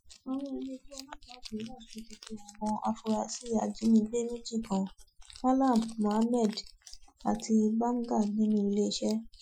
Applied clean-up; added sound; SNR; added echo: classical method Wiener filter.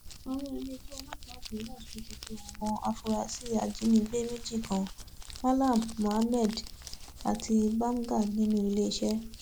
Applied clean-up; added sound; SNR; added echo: none; Crumpling, crinkling; 13 dB; none.